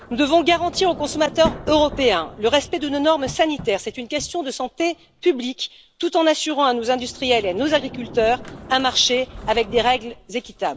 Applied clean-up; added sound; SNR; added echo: none; Sliding door; 16 dB; none.